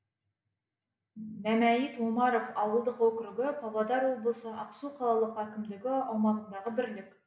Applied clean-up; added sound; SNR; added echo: none; none; none; none.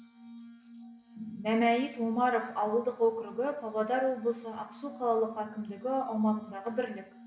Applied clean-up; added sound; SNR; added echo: none; Glass; 19 dB; none.